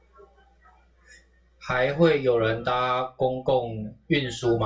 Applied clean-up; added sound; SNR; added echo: none; none; none; reverberation time 0.2 s.